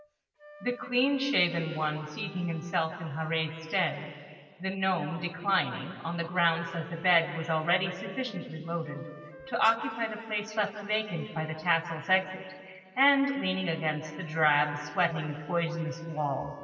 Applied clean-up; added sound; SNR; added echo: none; Wind instrument, woodwind instrument; 20 dB; reverberation time 2.4 s.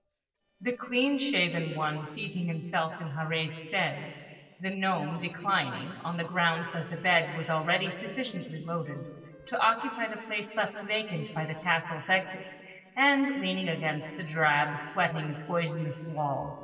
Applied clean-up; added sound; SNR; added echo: neural separator model SepFormer DNS4.